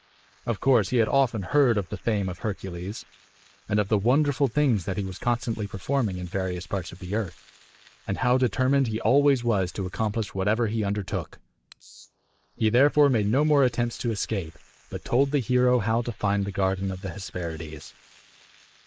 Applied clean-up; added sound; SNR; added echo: neural mask model Resemble Enhance denoiser.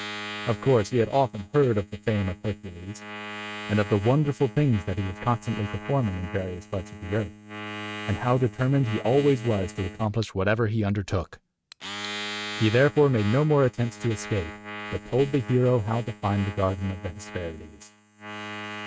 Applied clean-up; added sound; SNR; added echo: neural mask model RNNoise.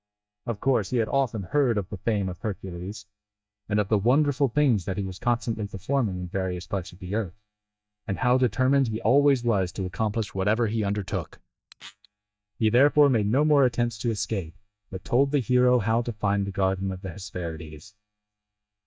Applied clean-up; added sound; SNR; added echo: neural mask model DeepFilterNet 3.